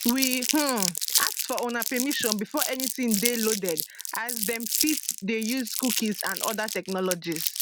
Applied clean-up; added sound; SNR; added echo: none; Crumpling, crinkling; 1 dB; none.